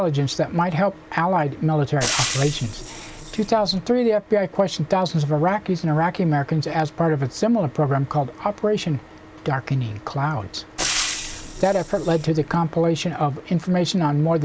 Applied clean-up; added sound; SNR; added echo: none; Frying (food); 7 dB; none.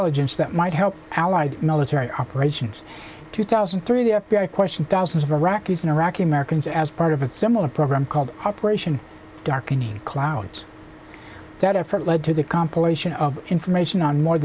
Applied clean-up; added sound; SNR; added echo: none; none; none; none.